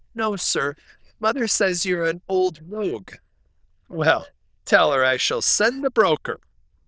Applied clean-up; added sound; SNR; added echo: neural diffusion model UNIVERSE++.